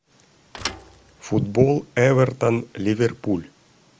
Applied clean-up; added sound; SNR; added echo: none; Thump, thud; 17 dB; none.